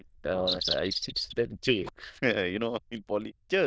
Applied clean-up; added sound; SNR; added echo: neural diffusion model UNIVERSE++.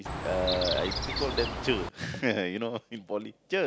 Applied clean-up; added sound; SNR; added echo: none; Chirp, tweet; 2 dB; none.